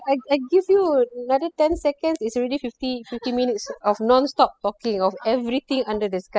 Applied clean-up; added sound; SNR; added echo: classical method spectral subtraction.